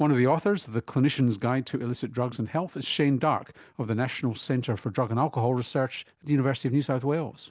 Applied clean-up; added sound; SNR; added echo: none; none; none; none.